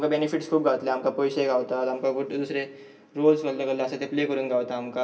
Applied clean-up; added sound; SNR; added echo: none; none; none; reverberation time 0.2 s.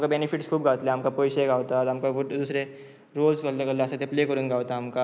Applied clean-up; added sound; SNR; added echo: none; none; none; none.